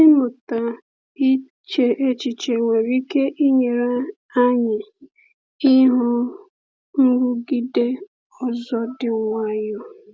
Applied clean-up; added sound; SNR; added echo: none; none; none; none.